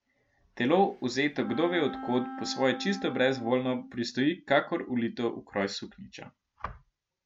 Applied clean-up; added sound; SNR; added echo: none; Wind instrument, woodwind instrument; 12 dB; none.